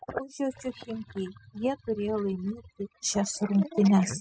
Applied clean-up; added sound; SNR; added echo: classical method spectral subtraction.